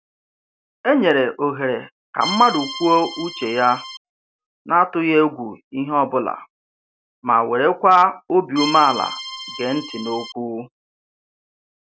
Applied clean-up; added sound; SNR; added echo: none; Accordion; 10 dB; none.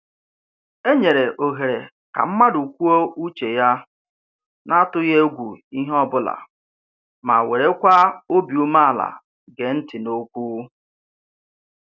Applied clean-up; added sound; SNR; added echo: none; none; none; none.